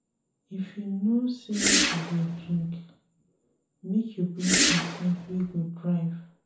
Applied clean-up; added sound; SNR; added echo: none; Whoosh, swoosh, swish; -3 dB; reverberation time 0.6 s.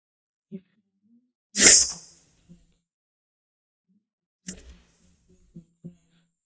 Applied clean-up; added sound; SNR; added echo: neural mask model DeepFilterNet 3.